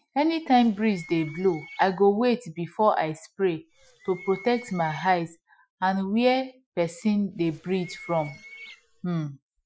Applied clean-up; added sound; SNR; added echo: classical method Wiener filter.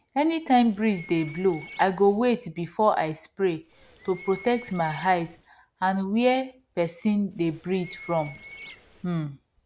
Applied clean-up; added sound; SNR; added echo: none; Bird; 20 dB; none.